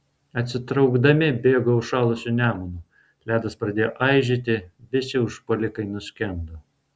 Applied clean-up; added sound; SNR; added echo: none; none; none; none.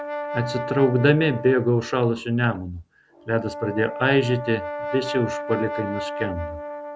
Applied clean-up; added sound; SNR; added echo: none; Brass instrument; 9 dB; none.